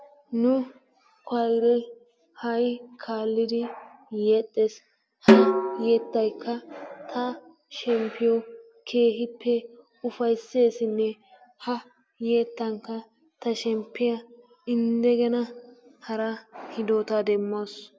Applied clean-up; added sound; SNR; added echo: none; Snare drum; -3 dB; none.